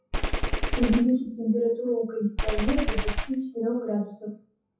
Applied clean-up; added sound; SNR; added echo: classical method WPE with log-MMSE.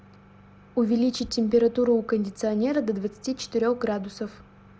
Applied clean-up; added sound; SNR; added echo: none; none; none; none.